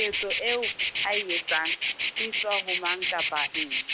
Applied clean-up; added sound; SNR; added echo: neural mask model Resemble Enhance denoiser.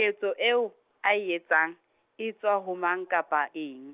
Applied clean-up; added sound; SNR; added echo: none; none; none; none.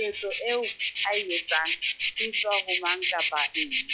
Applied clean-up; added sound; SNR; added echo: classical method log-MMSE.